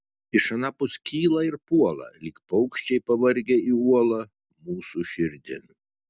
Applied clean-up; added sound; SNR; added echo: none; none; none; none.